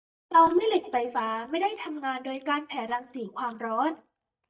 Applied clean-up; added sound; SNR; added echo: neural mask model DeepFilterNet 3.